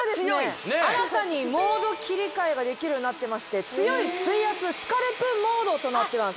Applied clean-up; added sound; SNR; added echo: none; none; none; none.